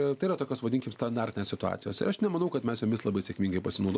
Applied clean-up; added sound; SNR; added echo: none; none; none; none.